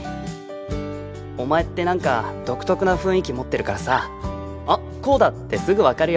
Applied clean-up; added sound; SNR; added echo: none; Animal; 17 dB; none.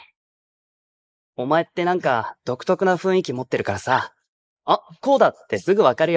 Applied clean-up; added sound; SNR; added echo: neural mask model Resemble Enhance denoiser.